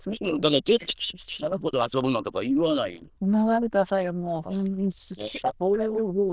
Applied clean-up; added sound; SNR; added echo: neural diffusion model UNIVERSE++.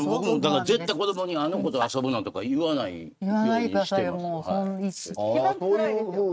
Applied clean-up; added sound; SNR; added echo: neural mask model RNNoise.